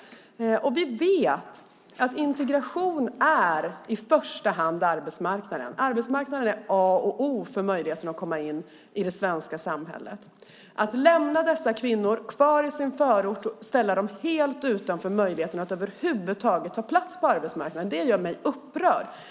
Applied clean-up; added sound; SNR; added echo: none; none; none; none.